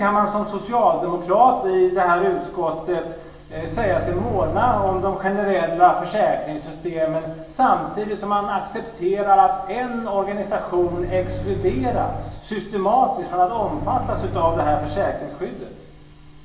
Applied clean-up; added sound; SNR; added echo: none; Microwave oven; 8 dB; reverberation time 0.8 s.